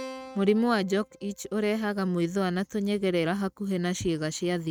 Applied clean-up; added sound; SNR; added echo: neural mask model RNNoise.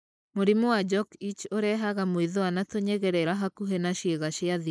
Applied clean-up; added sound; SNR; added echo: neural mask model Resemble Enhance denoiser.